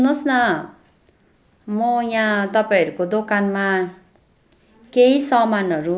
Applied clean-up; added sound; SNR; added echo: none; none; none; none.